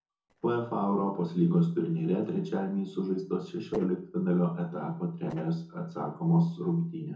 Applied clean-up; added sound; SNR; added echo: neural separator model SepFormer DNS4.